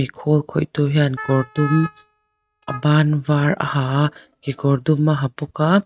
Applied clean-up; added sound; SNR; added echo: neural mask model RNNoise.